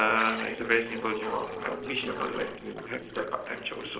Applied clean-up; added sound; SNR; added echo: neural separator model SepFormer DNS4.